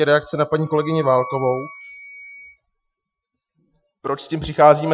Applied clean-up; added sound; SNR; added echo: classical method Wiener filter.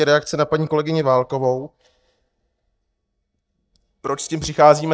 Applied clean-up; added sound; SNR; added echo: neural mask model DeepFilterNet 3.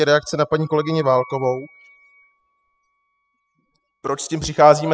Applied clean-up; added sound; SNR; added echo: classical method spectral subtraction.